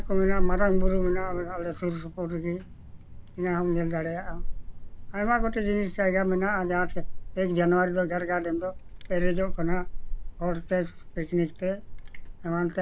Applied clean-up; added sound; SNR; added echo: none; Wind; 1 dB; none.